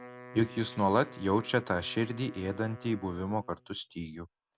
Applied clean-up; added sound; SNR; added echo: none; Wind instrument, woodwind instrument; 19 dB; none.